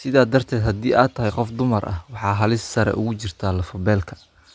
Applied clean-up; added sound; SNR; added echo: none; none; none; none.